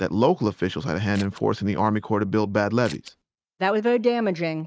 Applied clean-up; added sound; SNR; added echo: neural mask model RNNoise.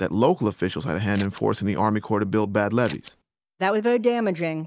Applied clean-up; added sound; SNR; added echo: none; Scissors; 17 dB; none.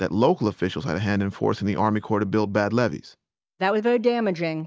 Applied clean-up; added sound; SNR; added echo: none; none; none; none.